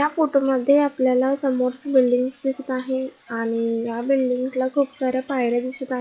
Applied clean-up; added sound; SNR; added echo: classical method log-MMSE.